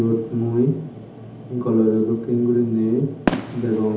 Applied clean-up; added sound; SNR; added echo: none; Fireworks; 12 dB; reverberation time 1.2 s.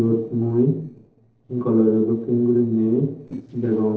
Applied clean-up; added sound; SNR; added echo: neural separator model SepFormer DNS4.